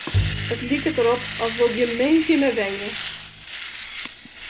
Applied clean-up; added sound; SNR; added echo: none; Domestic sounds, home sounds + Bowed string instrument; 5 dB; none.